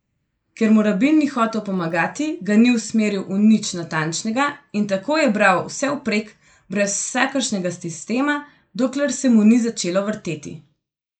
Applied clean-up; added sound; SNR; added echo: neural mask model Resemble Enhance denoiser.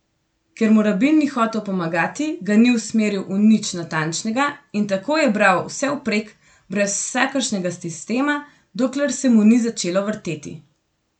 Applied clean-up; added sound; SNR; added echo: none; none; none; none.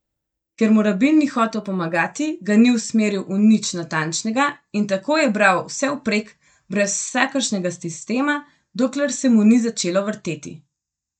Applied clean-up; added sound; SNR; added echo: neural mask model DeepFilterNet 3.